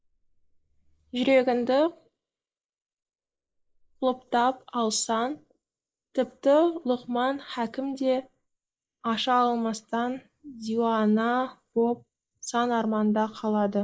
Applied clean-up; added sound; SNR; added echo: neural mask model Resemble Enhance denoiser.